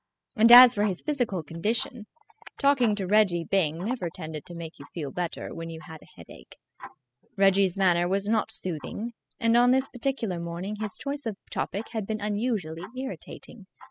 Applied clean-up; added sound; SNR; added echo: classical method spectral subtraction.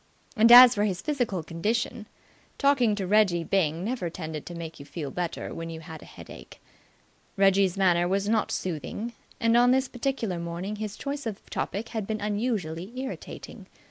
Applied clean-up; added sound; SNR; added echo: none; none; none; none.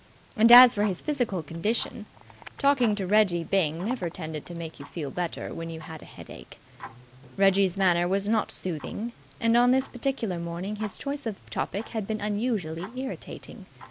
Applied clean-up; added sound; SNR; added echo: none; Tick-tock; 19 dB; none.